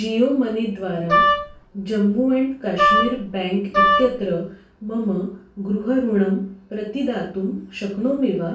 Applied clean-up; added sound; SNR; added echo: none; Wind instrument, woodwind instrument; -3 dB; reverberation time 0.3 s.